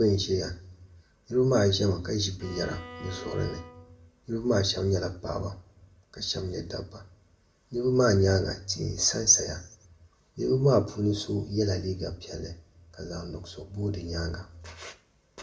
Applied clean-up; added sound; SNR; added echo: none; Bowed string instrument; 17 dB; reverberation time 0.4 s.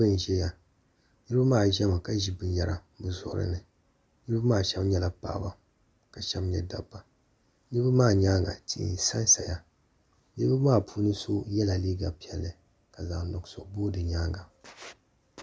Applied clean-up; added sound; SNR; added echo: none; none; none; none.